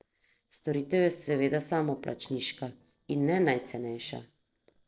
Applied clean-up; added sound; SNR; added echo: neural separator model SepFormer DNS4.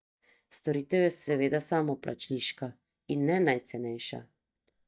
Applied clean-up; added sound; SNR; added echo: neural mask model DeepFilterNet 3.